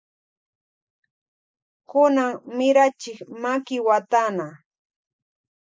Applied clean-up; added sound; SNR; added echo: none; none; none; none.